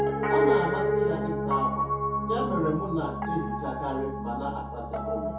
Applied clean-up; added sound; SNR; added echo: none; Piano; -4 dB; reverberation time 0.6 s.